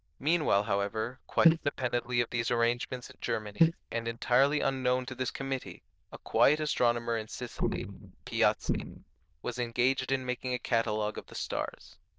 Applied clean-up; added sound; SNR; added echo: neural diffusion model UNIVERSE++.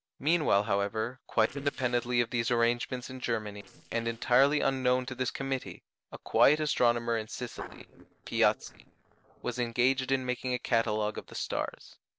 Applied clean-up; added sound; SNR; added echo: neural separator model SepFormer DNS4.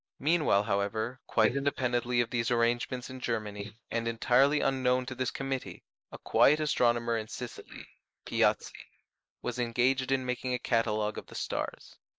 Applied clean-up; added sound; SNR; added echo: neural mask model Resemble Enhance denoiser.